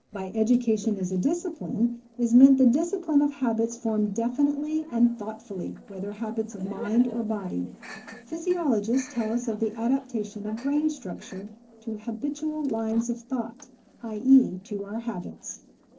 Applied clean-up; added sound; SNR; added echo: neural separator model SepFormer DNS4.